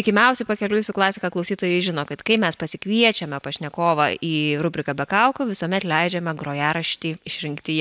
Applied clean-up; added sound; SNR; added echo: none; none; none; none.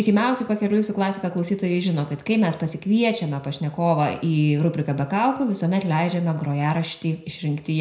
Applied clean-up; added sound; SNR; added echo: none; none; none; reverberation time 0.5 s.